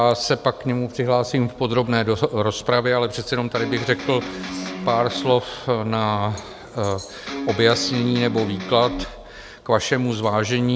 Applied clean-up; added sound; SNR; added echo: none; Electric guitar; 9 dB; none.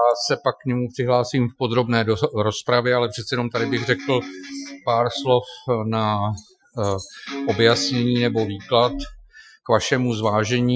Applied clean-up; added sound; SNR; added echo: classical method Wiener filter.